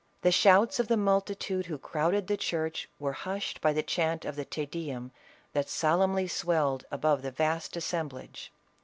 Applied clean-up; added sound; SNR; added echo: none; none; none; none.